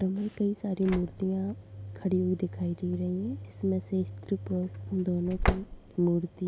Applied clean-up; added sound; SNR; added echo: none; Slam / Engine; 8 dB; none.